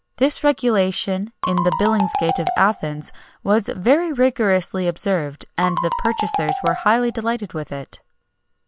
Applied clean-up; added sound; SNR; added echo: none; Marimba, xylophone; 4 dB; none.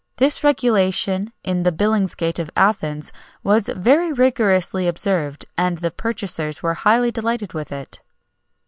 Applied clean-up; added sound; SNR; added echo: none; none; none; none.